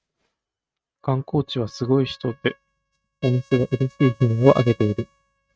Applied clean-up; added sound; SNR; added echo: neural mask model RNNoise.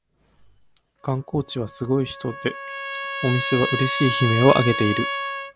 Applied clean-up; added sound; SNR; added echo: none; Trumpet; 5 dB; none.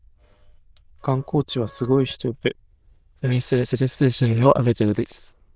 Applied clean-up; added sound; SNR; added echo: neural diffusion model UNIVERSE++.